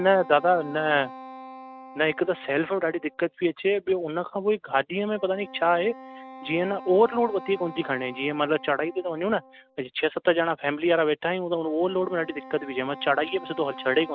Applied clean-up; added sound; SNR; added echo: none; Wind instrument, woodwind instrument; 18 dB; none.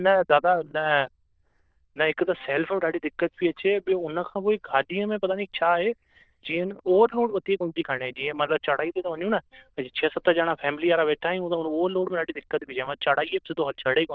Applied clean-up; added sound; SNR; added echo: neural diffusion model UNIVERSE++.